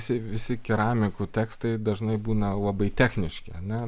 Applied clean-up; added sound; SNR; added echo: none; none; none; none.